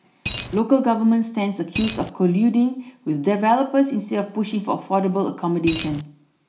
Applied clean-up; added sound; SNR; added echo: none; Coin (dropping); 1 dB; reverberation time 0.4 s.